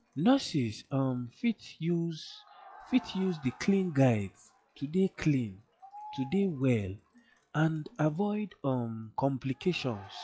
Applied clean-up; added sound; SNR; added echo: classical method log-MMSE.